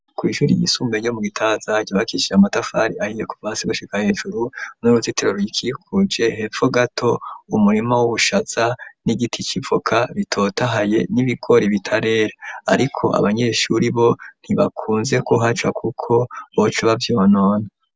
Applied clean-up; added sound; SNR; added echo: none; none; none; none.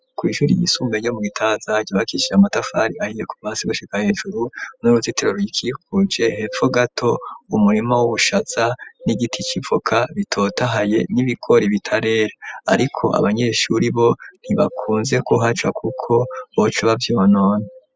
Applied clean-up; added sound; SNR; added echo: classical method spectral subtraction.